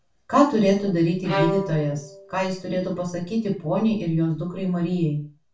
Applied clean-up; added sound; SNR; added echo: none; Bowed string instrument; 8 dB; reverberation time 0.3 s.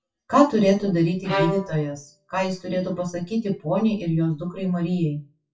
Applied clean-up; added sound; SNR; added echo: classical method WPE with log-MMSE.